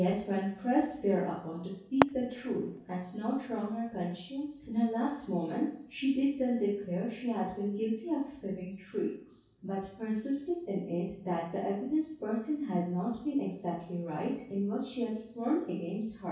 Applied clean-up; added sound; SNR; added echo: none; Fireworks; 4 dB; reverberation time 0.6 s.